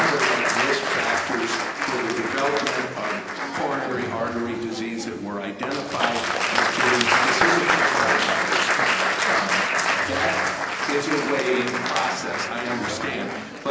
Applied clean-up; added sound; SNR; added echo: none; Applause; -4 dB; none.